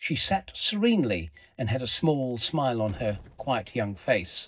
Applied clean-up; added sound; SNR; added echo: neural mask model DeepFilterNet 3.